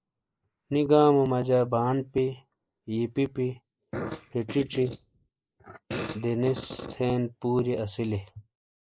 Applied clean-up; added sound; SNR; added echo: neural mask model Resemble Enhance denoiser.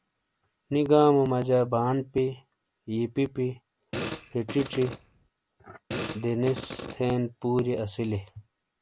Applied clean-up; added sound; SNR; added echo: none; Fart; 9 dB; none.